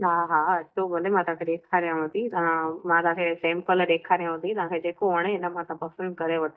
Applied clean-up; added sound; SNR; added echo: neural mask model DeepFilterNet 3.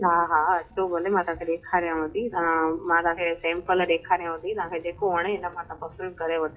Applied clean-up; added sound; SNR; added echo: classical method WPE with log-MMSE.